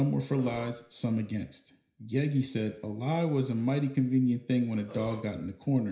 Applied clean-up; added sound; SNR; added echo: none; Burping, eructation; 16 dB; reverberation time 0.5 s.